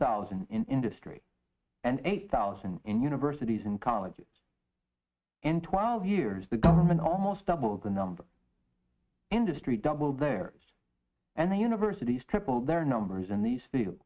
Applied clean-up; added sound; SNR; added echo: neural mask model RNNoise.